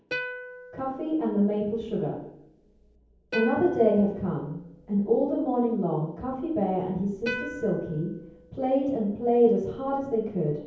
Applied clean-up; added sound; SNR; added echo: none; Plucked string instrument; 14 dB; reverberation time 0.9 s.